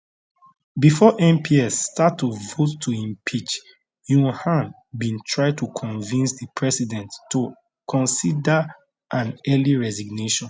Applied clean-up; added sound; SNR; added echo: none; none; none; none.